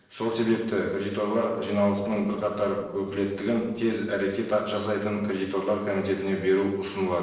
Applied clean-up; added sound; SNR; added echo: neural separator model SepFormer DNS4.